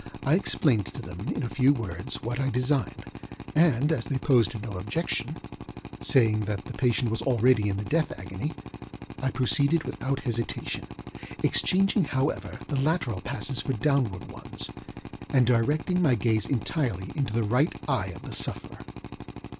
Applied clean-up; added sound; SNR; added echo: none; Drill; 12 dB; none.